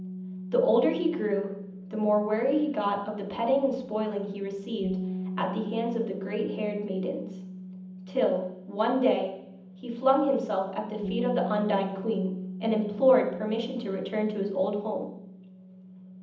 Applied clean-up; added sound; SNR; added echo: none; Bass guitar; 10 dB; reverberation time 0.8 s.